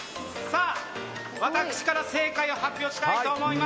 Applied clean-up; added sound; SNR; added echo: none; none; none; none.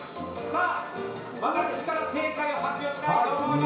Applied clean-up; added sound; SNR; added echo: none; none; none; reverberation time 0.6 s.